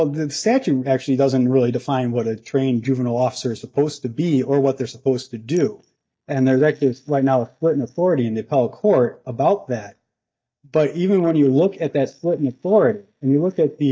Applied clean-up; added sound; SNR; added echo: neural mask model DeepFilterNet 3.